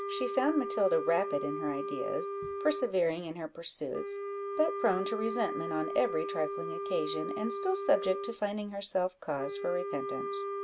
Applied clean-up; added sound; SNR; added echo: none; Wind instrument, woodwind instrument; 5 dB; none.